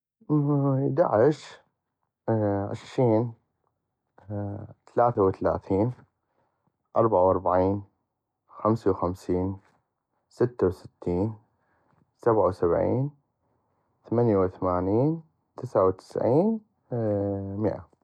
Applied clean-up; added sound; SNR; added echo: none; none; none; none.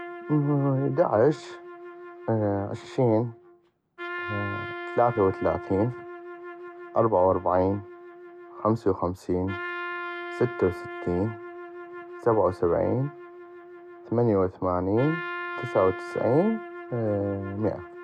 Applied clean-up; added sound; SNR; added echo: none; Trumpet; 12 dB; none.